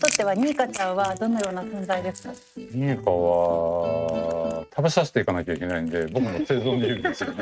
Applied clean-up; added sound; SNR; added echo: neural mask model RNNoise.